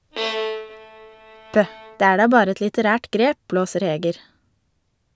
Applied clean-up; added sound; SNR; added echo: none; Bowed string instrument; 10 dB; none.